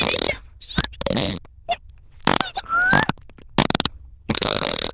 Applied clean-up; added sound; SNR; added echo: neural diffusion model UNIVERSE++.